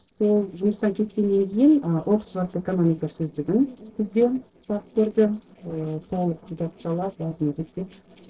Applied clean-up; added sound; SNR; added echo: neural separator model SepFormer DNS4.